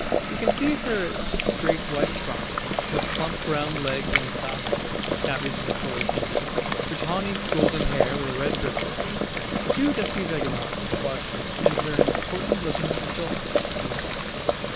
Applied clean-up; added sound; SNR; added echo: none; Boiling; -5 dB; none.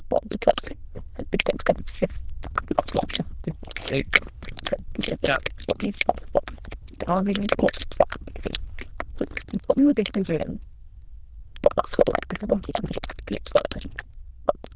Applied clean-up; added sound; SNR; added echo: neural diffusion model UNIVERSE++.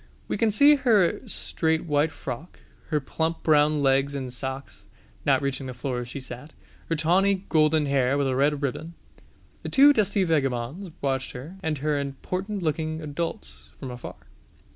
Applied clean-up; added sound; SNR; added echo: none; none; none; none.